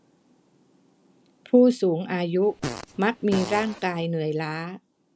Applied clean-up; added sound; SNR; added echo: none; Fart; 10 dB; none.